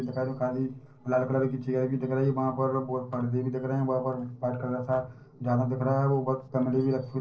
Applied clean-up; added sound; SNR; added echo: neural separator model SepFormer DNS4.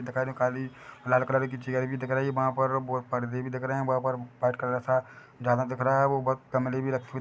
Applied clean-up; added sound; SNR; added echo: none; none; none; none.